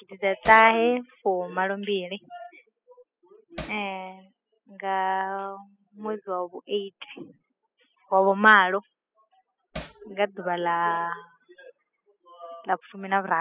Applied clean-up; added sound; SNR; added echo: classical method spectral subtraction.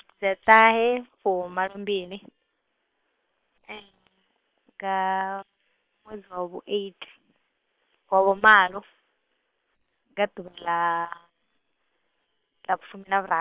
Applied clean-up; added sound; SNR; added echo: neural separator model SepFormer WHAM!.